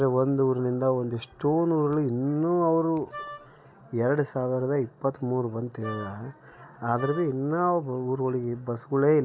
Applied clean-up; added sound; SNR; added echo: none; Wind instrument, woodwind instrument; 15 dB; none.